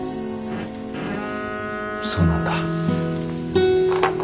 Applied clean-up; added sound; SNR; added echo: none; Bowed string instrument; 9 dB; none.